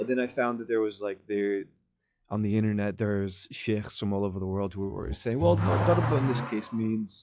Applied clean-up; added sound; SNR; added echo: classical method log-MMSE.